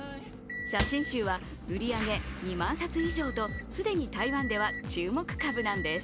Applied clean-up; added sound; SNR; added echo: none; Cupboard open or close / Drawer open or close + Motor vehicle (road) / Engine; 6 dB; none.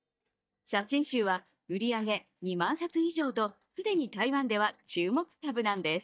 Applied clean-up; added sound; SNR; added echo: neural mask model DeepFilterNet 3.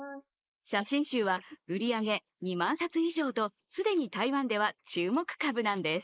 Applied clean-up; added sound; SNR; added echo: neural mask model Resemble Enhance denoiser.